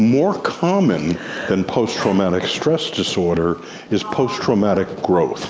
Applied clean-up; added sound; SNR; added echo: none; Sliding door; 19 dB; none.